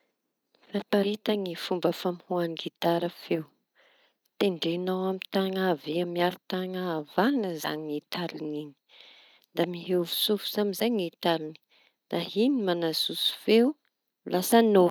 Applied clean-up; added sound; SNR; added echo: none; none; none; none.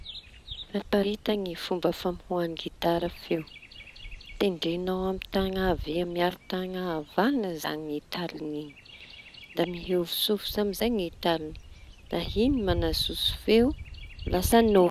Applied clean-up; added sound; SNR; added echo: none; Bird vocalization, bird call, bird song; 12 dB; none.